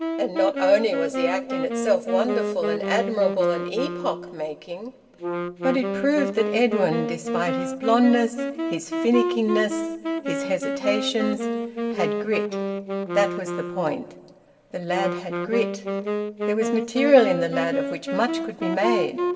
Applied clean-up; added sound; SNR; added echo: none; Wind instrument, woodwind instrument; 3 dB; reverberation time 1.3 s.